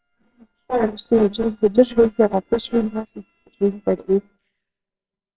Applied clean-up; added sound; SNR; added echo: neural separator model SepFormer WHAMR!.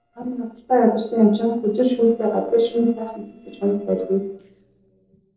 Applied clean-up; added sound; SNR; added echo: neural separator model SepFormer DNS4.